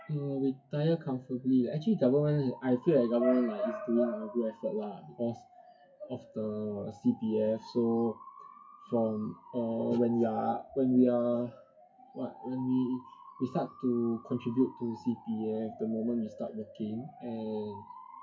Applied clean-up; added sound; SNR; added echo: classical method WPE with log-MMSE.